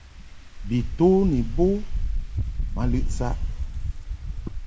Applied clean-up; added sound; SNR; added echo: none; Wind; 1 dB; none.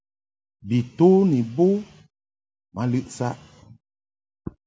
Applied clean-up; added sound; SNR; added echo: none; none; none; none.